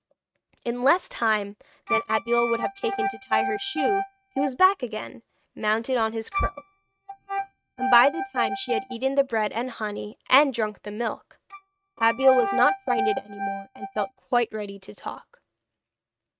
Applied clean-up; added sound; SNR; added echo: neural mask model RNNoise.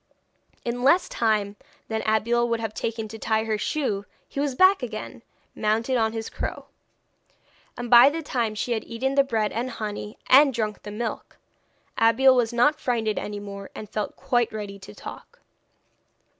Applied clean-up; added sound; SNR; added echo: none; none; none; none.